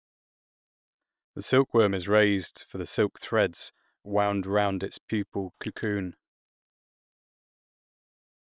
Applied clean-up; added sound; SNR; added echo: neural separator model SepFormer WHAM!.